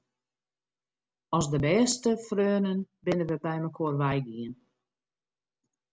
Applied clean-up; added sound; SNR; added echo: none; none; none; none.